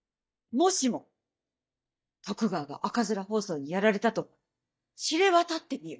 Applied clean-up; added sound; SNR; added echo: neural mask model DeepFilterNet 3.